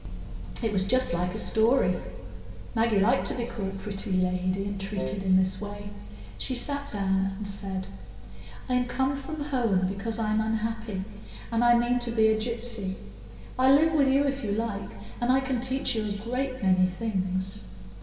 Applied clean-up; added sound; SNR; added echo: none; Wind instrument, woodwind instrument; 10 dB; reverberation time 2.2 s.